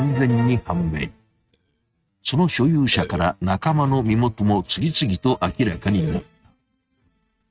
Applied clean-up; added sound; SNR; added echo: neural mask model RNNoise.